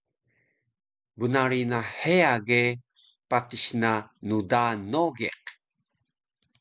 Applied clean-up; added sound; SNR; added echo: none; none; none; none.